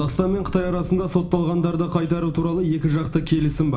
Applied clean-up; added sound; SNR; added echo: none; Wind; 15 dB; reverberation time 0.4 s.